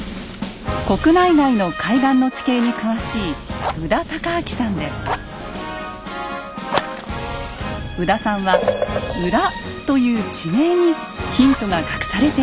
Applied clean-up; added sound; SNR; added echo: none; Fire; 16 dB; none.